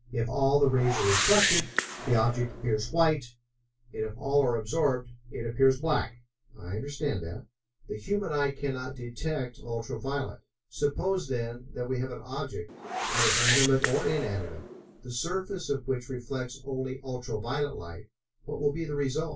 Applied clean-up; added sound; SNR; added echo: none; Whoosh, swoosh, swish; 2 dB; reverberation time 0.2 s.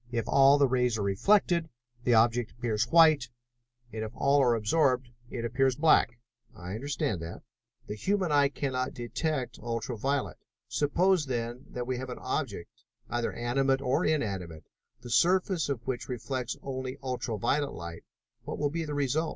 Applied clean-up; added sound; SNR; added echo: none; none; none; none.